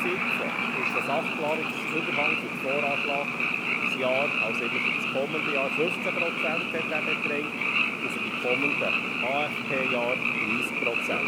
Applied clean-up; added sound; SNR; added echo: none; Frog; -5 dB; none.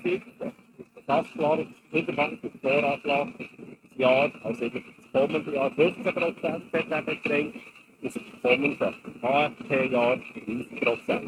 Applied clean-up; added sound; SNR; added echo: neural mask model RNNoise.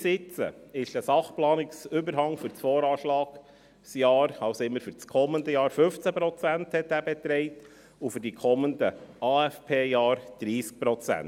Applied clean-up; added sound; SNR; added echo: none; none; none; none.